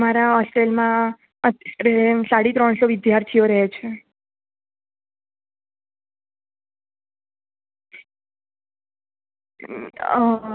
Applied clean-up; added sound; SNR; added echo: none; none; none; none.